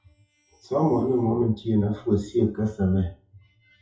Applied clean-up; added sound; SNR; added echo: classical method WPE with log-MMSE.